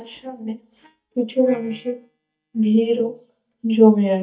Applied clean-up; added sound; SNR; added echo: neural mask model DeepFilterNet 3.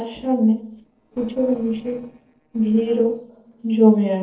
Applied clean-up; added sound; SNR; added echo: neural separator model SepFormer DNS4.